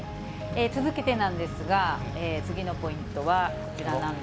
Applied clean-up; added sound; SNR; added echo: none; Truck; 7 dB; none.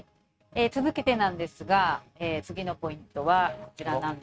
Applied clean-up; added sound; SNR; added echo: neural mask model RNNoise.